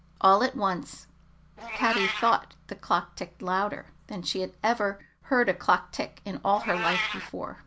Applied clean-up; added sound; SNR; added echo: none; Meow; 10 dB; none.